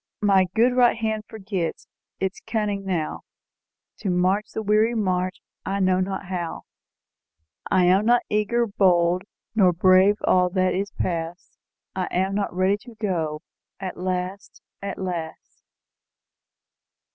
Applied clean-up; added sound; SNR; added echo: none; none; none; none.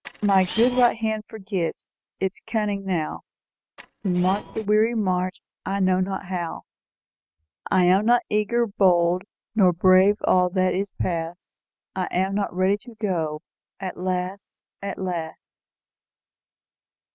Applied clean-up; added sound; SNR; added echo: neural mask model RNNoise.